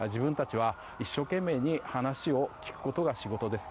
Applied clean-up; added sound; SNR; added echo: none; none; none; none.